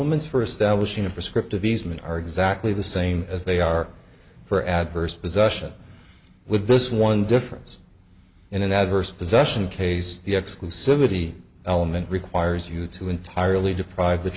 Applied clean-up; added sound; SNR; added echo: none; none; none; none.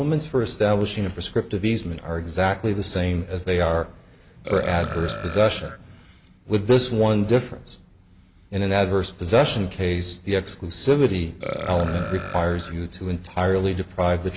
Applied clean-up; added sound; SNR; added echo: none; Burping, eructation; 11 dB; none.